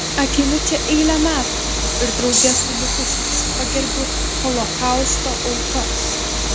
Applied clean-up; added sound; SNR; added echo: none; Train; -2 dB; none.